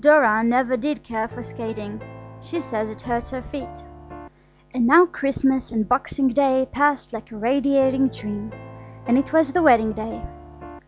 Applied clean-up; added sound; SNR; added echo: none; Piano; 16 dB; none.